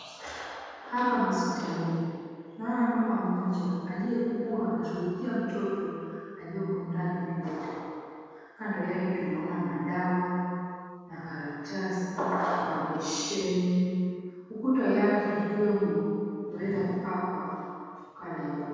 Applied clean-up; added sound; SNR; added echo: none; Bowed string instrument; 19 dB; reverberation time 2.1 s.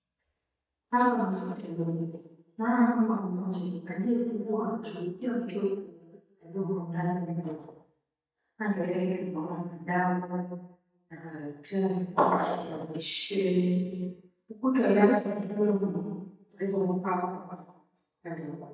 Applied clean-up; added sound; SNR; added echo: neural mask model DeepFilterNet 3.